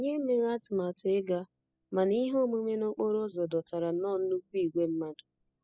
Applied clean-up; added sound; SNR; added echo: classical method spectral subtraction.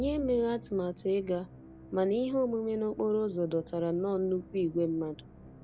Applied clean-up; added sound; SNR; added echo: none; Musical instrument; 18 dB; none.